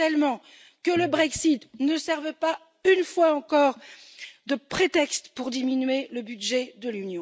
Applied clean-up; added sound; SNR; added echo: none; none; none; none.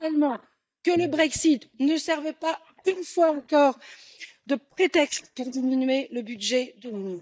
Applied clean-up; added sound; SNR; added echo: neural mask model DeepFilterNet 3.